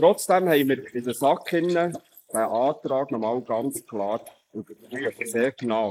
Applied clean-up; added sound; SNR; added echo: neural mask model Resemble Enhance denoiser.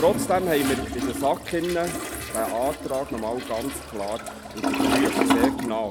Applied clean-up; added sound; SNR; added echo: none; Toilet flush; 1 dB; none.